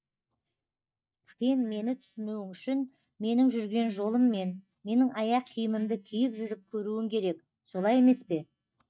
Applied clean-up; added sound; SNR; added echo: neural mask model DeepFilterNet 3.